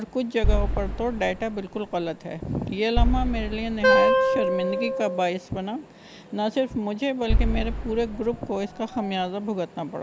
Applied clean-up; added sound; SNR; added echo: none; Boom + Wind instrument, woodwind instrument; -3 dB; none.